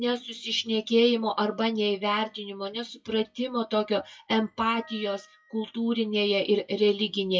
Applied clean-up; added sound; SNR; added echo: classical method WPE with log-MMSE.